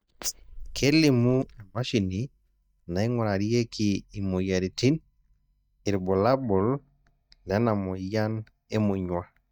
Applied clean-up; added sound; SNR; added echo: neural mask model DeepFilterNet 3.